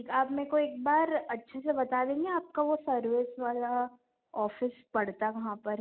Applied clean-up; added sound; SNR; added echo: none; none; none; none.